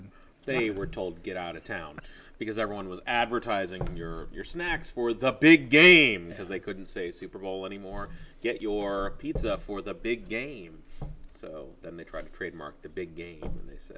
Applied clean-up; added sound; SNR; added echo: none; none; none; none.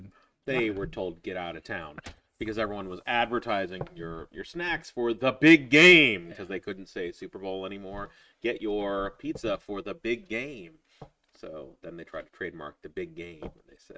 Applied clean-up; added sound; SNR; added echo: neural mask model RNNoise.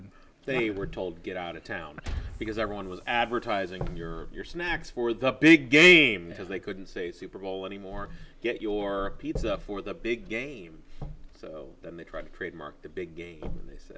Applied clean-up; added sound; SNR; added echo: none; Liquid; 15 dB; none.